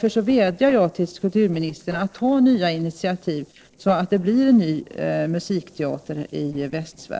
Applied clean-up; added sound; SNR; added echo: neural separator model SepFormer DNS4.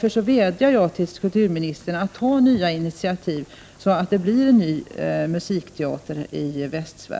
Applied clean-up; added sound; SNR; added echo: none; none; none; none.